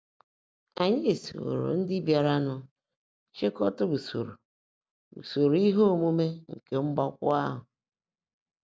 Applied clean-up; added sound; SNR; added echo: none; none; none; none.